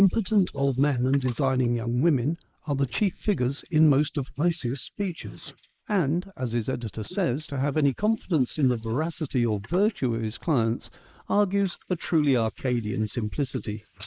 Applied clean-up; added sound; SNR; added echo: neural mask model Resemble Enhance denoiser.